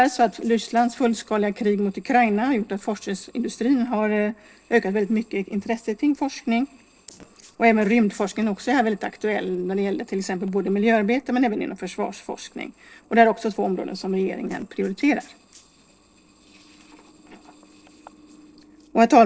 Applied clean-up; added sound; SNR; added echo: neural separator model SepFormer DNS4.